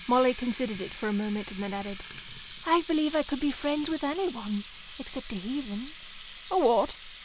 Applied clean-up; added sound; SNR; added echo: none; Water tap, faucet; 11 dB; none.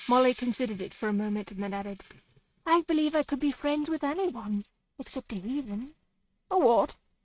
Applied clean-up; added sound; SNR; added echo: neural mask model RNNoise.